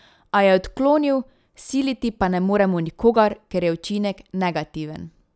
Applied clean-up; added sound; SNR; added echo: none; none; none; none.